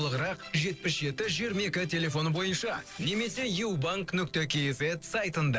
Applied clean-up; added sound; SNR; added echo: neural separator model SepFormer DNS4.